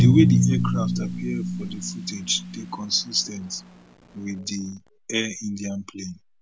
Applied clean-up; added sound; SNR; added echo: none; Drum; -2 dB; none.